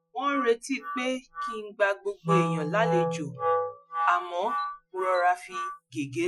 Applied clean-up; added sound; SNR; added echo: classical method Wiener filter.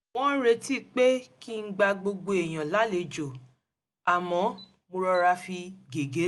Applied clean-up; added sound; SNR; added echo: none; none; none; none.